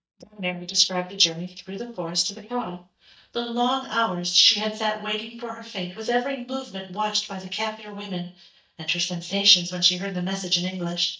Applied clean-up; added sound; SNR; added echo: neural mask model DeepFilterNet 3.